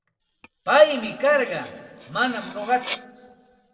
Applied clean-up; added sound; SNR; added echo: neural separator model SepFormer DNS4.